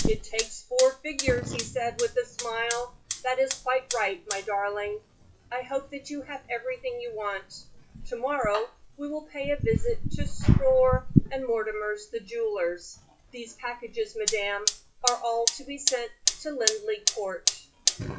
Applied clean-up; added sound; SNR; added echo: classical method WPE with log-MMSE.